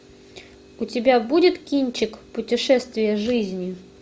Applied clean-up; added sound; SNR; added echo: none; none; none; none.